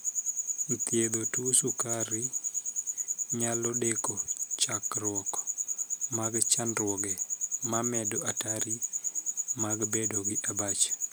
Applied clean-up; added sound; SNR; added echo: none; none; none; none.